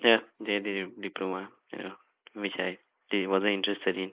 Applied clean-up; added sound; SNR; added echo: neural mask model Resemble Enhance denoiser.